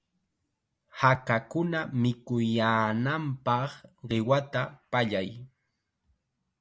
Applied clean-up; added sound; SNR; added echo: none; none; none; none.